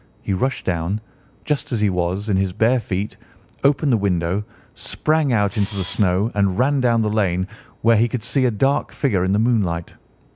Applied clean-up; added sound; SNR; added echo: none; Camera; 16 dB; none.